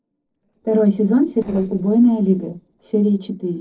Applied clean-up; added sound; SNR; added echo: neural separator model SepFormer DNS4.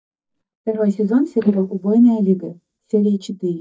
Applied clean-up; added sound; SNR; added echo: neural mask model DeepFilterNet 3.